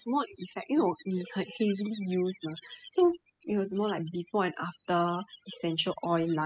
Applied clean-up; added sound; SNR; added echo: classical method spectral subtraction.